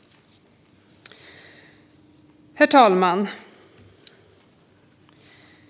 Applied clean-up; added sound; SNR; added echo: none; none; none; none.